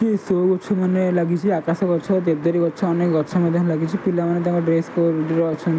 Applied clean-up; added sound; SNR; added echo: none; none; none; none.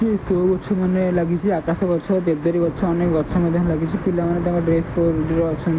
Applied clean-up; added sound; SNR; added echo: none; Thunder / Rain; 12 dB; none.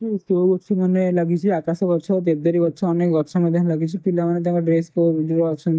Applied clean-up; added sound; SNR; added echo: neural mask model DeepFilterNet 3.